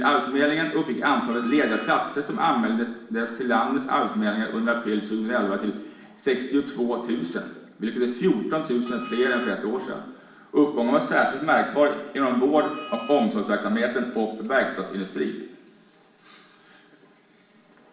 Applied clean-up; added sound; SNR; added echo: none; Wind instrument, woodwind instrument; 15 dB; reverberation time 0.9 s.